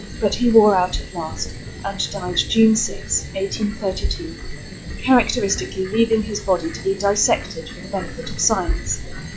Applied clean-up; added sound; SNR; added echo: classical method log-MMSE.